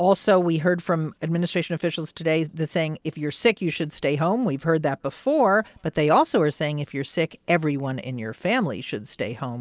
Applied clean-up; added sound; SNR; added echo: none; none; none; none.